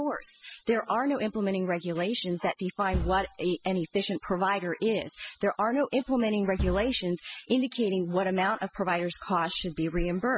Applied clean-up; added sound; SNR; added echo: classical method spectral subtraction.